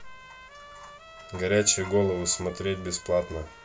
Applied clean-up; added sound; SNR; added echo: none; Trumpet; 18 dB; reverberation time 0.2 s.